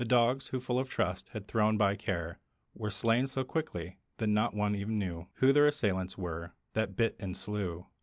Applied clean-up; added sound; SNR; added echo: none; none; none; none.